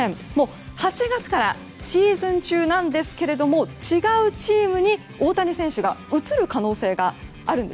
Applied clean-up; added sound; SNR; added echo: none; none; none; none.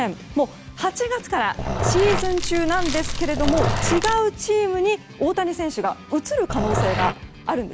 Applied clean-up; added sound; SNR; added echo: none; Growling + Fire; 1 dB; none.